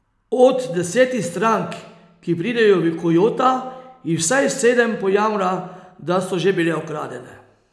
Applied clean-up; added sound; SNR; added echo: none; none; none; none.